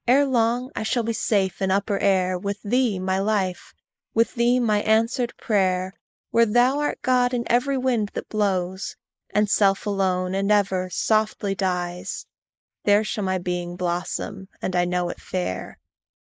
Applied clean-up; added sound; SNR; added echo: neural mask model Resemble Enhance denoiser.